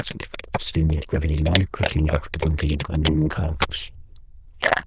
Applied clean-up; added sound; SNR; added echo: neural diffusion model UNIVERSE++.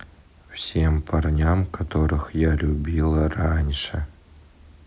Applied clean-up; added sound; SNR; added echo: none; none; none; none.